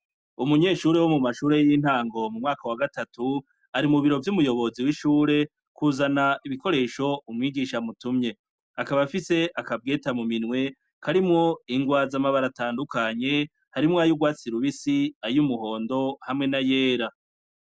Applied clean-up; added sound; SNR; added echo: none; none; none; none.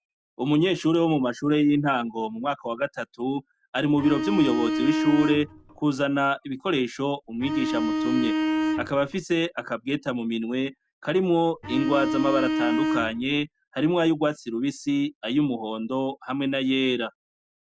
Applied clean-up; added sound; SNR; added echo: none; Bowed string instrument; 1 dB; none.